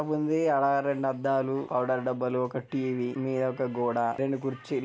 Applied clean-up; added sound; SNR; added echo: none; none; none; none.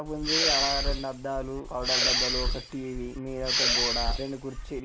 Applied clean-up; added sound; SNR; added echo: none; Respiratory sounds; -5 dB; none.